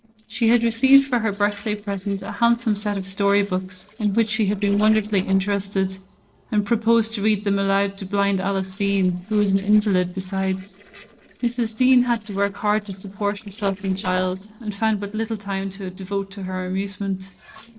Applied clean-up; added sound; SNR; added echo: neural separator model SepFormer DNS4.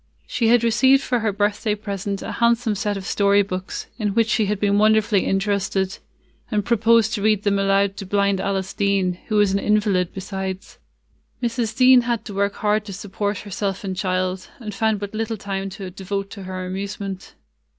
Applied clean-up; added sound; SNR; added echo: none; none; none; none.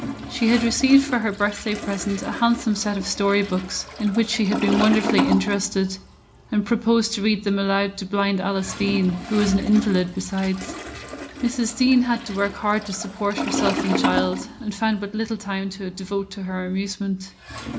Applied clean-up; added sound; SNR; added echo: none; Toilet flush; 8 dB; reverberation time 0.4 s.